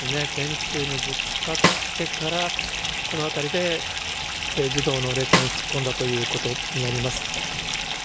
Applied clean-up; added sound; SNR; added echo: none; Fill (with liquid) / Bathtub (filling or washing) + Snare drum; -2 dB; none.